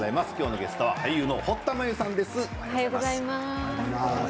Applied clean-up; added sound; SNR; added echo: none; Applause / Cheering; 12 dB; none.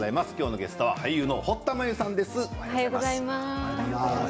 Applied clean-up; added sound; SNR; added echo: none; none; none; none.